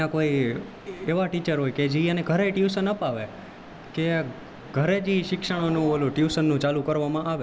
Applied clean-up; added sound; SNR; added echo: none; none; none; none.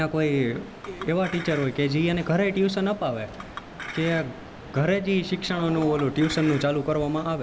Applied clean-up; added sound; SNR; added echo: none; Motorcycle / Accelerating, revving, vroom + Chink, clink; 17 dB; none.